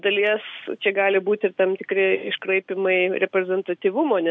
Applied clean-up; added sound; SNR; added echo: none; none; none; none.